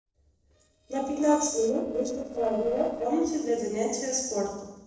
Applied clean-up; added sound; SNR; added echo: neural separator model SepFormer DNS4.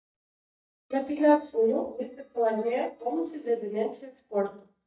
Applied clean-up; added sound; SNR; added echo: neural mask model DeepFilterNet 3.